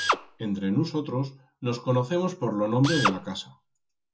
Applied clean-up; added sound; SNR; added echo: none; Drill; 6 dB; reverberation time 0.2 s.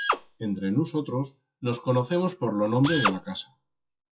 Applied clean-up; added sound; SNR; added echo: classical method WPE with log-MMSE.